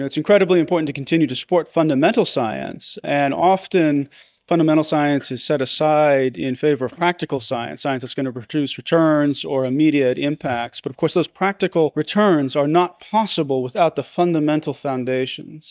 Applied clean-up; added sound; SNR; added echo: neural mask model DeepFilterNet 3.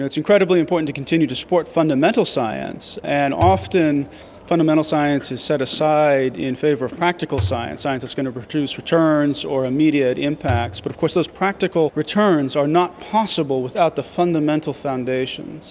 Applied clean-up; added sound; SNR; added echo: none; Thump, thud; 9 dB; none.